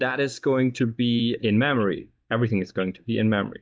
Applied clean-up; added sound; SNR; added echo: neural mask model DeepFilterNet 3.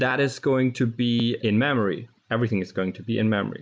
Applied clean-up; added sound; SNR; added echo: none; none; none; none.